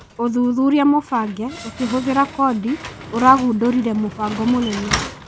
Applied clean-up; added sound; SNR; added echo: none; Slam; 12 dB; none.